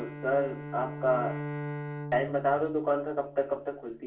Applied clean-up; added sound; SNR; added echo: none; Bowed string instrument; 9 dB; reverberation time 0.3 s.